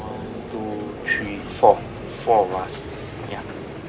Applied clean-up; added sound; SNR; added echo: none; Vehicle; 10 dB; none.